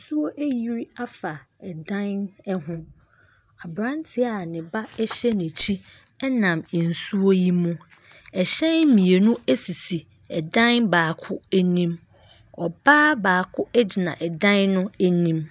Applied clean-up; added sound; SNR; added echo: none; none; none; none.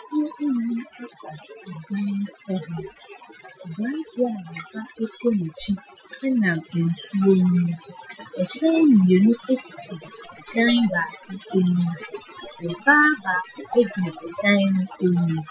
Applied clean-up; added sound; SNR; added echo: classical method Wiener filter.